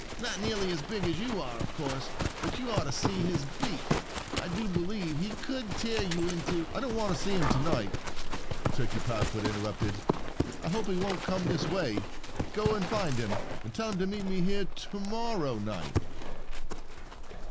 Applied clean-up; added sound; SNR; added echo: none; Livestock, farm animals, working animals; -2 dB; none.